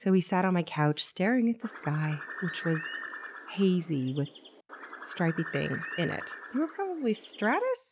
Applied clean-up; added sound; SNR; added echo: none; Bird; 12 dB; none.